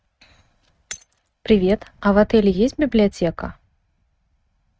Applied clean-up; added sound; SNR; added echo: neural mask model RNNoise.